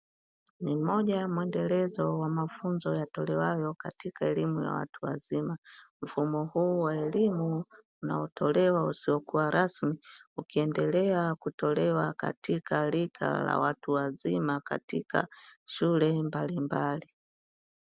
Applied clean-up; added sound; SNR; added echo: none; none; none; none.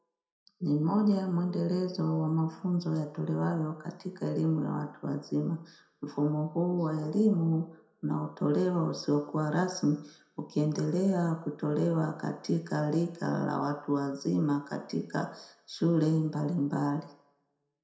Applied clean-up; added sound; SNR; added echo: none; none; none; reverberation time 0.5 s.